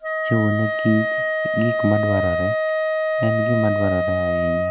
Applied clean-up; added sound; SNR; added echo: none; Wind instrument, woodwind instrument; -1 dB; none.